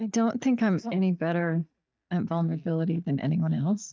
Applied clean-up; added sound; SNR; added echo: neural mask model DeepFilterNet 3.